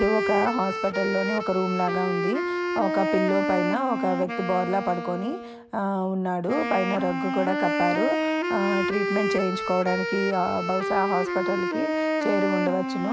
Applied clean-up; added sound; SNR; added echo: none; Wind instrument, woodwind instrument; 1 dB; none.